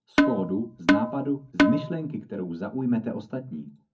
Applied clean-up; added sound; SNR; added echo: none; Percussion; -4 dB; reverberation time 0.4 s.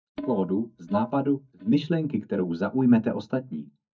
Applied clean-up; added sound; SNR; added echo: neural mask model DeepFilterNet 3.